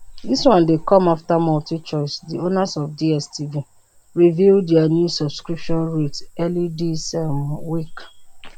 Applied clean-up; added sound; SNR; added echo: none; Cricket / Frog; 13 dB; none.